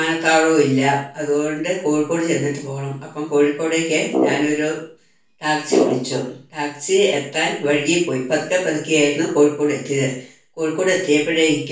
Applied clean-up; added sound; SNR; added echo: none; Brass instrument; 5 dB; reverberation time 0.3 s.